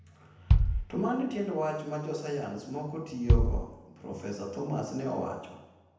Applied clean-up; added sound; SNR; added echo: none; Bass drum; -5 dB; reverberation time 0.9 s.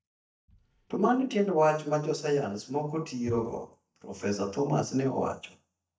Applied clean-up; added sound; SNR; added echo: neural mask model DeepFilterNet 3.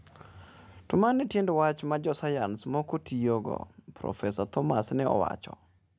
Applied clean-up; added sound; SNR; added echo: none; none; none; none.